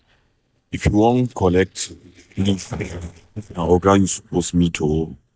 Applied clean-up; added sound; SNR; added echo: neural mask model DeepFilterNet 3.